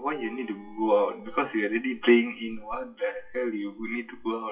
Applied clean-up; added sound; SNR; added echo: classical method WPE with log-MMSE.